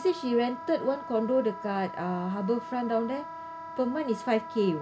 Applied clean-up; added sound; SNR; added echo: none; Wind instrument, woodwind instrument; 12 dB; none.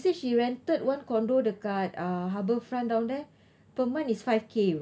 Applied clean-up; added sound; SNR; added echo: none; none; none; none.